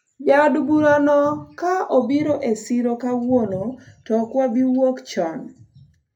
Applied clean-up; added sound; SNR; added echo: none; none; none; reverberation time 0.3 s.